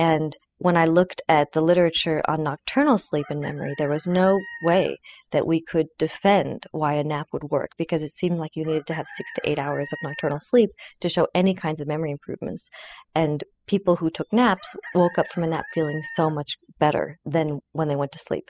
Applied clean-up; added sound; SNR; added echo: classical method spectral subtraction.